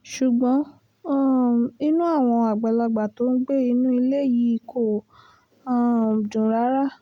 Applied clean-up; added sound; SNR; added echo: none; none; none; none.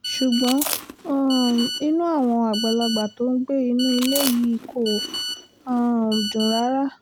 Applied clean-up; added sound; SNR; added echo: none; Chewing, mastication + Telephone; 8 dB; none.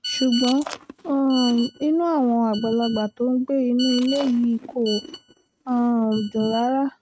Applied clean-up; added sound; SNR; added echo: neural mask model RNNoise.